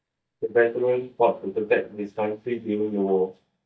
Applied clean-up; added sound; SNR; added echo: neural mask model DeepFilterNet 3.